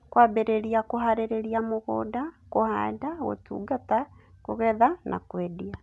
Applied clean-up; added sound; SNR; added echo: none; none; none; none.